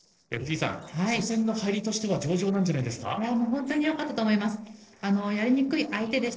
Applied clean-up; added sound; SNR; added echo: neural separator model SepFormer DNS4.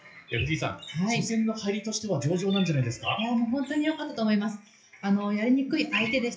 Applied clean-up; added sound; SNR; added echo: classical method WPE with log-MMSE.